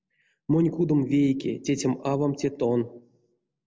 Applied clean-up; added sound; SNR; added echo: none; none; none; none.